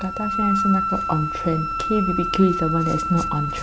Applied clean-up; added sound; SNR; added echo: none; Wind instrument, woodwind instrument; 3 dB; none.